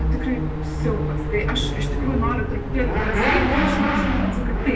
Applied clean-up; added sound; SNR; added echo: none; Motorcycle / Accelerating, revving, vroom; -5 dB; reverberation time 0.3 s.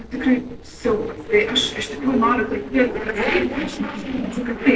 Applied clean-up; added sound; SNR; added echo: neural separator model SepFormer DNS4.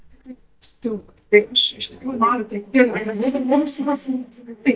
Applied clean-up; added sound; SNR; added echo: neural mask model DeepFilterNet 3.